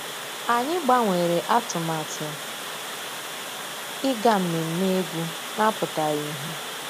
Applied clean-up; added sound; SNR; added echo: none; Water; 7 dB; none.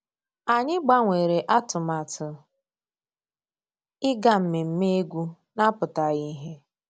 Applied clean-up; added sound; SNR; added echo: none; none; none; none.